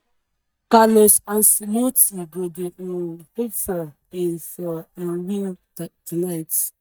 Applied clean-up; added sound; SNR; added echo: neural mask model DeepFilterNet 3.